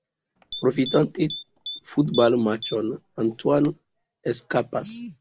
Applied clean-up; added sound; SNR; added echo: none; Typing; 14 dB; none.